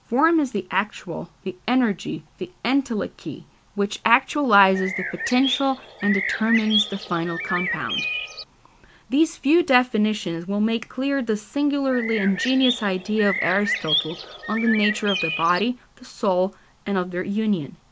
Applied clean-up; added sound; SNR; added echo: none; Bird; 5 dB; none.